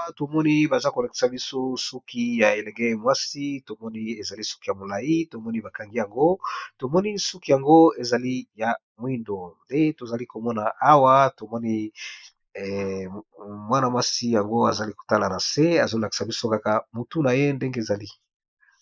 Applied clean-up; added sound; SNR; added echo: neural mask model Resemble Enhance denoiser.